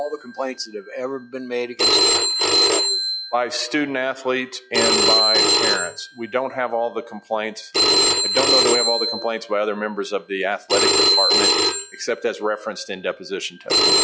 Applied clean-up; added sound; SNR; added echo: classical method log-MMSE.